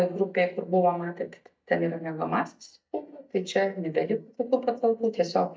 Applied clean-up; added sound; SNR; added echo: neural mask model DeepFilterNet 3.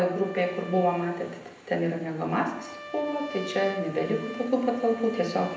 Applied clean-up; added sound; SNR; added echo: none; Trumpet; 15 dB; reverberation time 0.7 s.